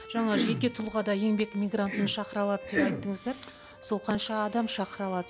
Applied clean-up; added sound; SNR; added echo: none; Bowed string instrument; 18 dB; none.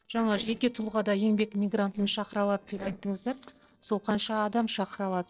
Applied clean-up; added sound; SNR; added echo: neural separator model SepFormer DNS4.